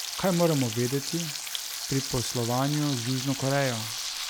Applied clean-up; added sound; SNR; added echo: none; Frying (food); 6 dB; none.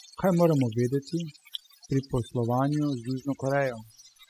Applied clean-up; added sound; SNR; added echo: classical method spectral subtraction.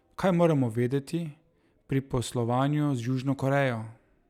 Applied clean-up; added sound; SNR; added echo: none; none; none; none.